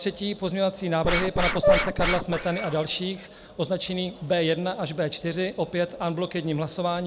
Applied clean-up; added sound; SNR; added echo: none; Brass instrument + Scratching (performance technique); -1 dB; none.